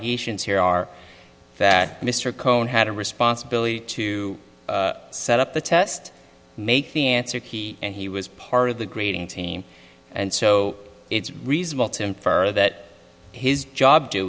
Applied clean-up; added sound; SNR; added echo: none; Mechanisms; 14 dB; none.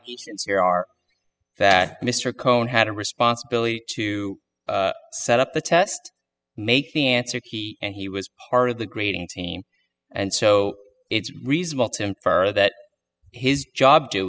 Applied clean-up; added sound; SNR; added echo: classical method spectral subtraction.